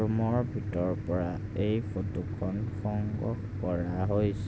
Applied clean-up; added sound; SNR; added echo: none; none; none; none.